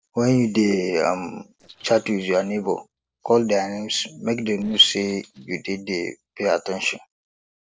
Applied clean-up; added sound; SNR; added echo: neural separator model SepFormer DNS4.